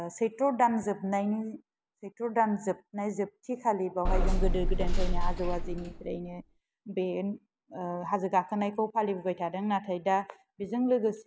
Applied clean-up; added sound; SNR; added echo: none; Bus / Engine; -4 dB; none.